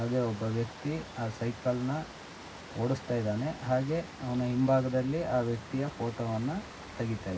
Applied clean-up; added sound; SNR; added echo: none; Water; 15 dB; reverberation time 0.4 s.